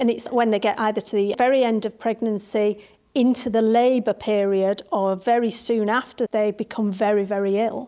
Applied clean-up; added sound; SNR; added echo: none; none; none; none.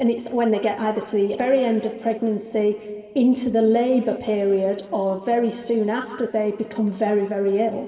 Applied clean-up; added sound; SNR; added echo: none; none; none; reverberation time 2.0 s.